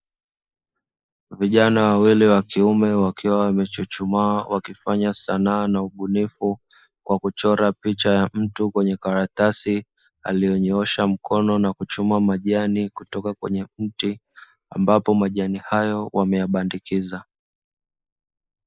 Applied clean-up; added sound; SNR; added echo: neural mask model Resemble Enhance denoiser.